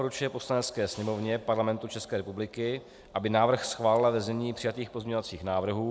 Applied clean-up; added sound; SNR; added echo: none; none; none; none.